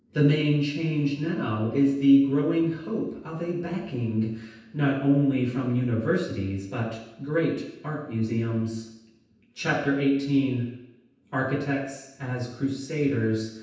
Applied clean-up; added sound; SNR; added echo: none; none; none; reverberation time 0.9 s.